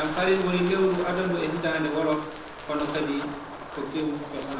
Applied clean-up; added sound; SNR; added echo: none; Wind; 10 dB; reverberation time 0.8 s.